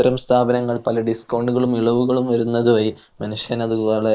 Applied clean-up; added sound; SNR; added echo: neural mask model Resemble Enhance denoiser.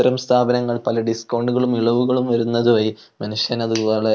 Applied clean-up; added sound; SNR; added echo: none; none; none; none.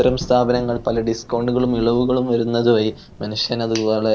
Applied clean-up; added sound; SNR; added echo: none; Thunder / Rain; 18 dB; none.